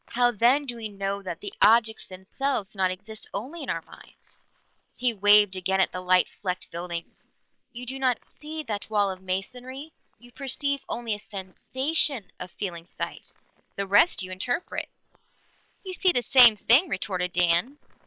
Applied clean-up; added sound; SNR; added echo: neural separator model SepFormer WHAM!.